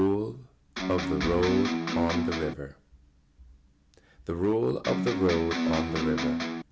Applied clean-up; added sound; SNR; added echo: none; Electric guitar; -1 dB; none.